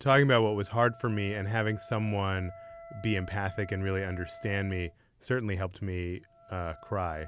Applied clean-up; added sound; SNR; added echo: none; Wind instrument, woodwind instrument; 20 dB; none.